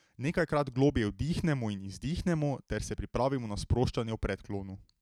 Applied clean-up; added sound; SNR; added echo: none; none; none; none.